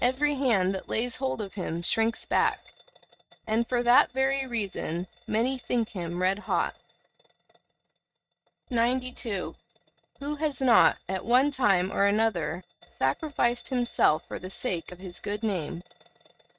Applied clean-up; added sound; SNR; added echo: neural mask model RNNoise.